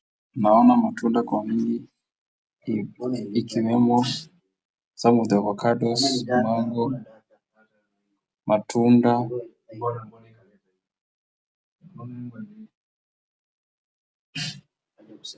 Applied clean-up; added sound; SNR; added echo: none; none; none; none.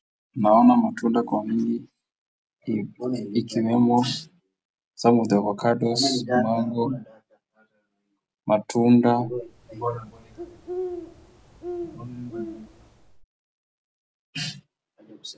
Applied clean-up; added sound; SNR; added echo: none; Bird; 12 dB; none.